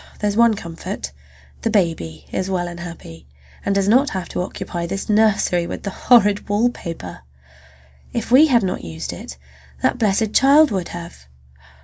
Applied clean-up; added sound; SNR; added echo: none; none; none; none.